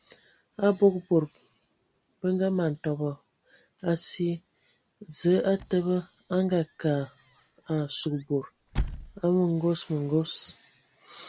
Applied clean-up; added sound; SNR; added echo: none; Squeak / Slam / Wood; 11 dB; none.